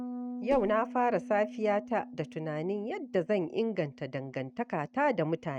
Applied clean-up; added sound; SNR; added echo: neural mask model RNNoise.